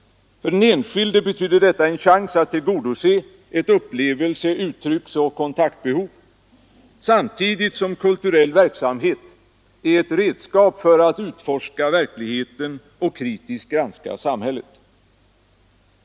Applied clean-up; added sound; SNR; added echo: none; none; none; none.